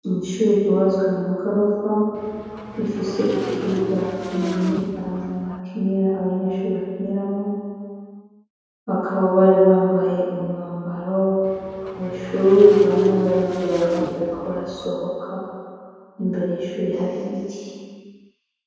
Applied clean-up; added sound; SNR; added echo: none; Motorcycle / Engine; 10 dB; reverberation time 2.2 s.